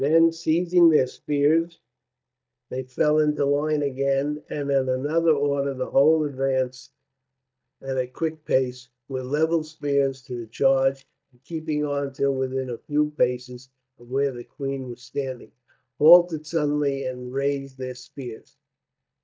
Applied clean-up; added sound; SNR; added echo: neural mask model DeepFilterNet 3.